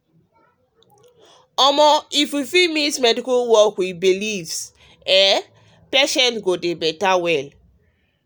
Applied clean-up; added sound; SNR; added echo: none; none; none; none.